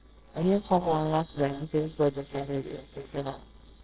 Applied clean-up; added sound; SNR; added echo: neural separator model SepFormer WHAMR!.